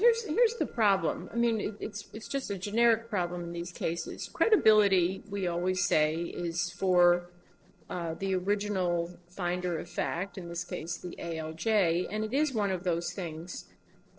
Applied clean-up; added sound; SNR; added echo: neural separator model SepFormer DNS4.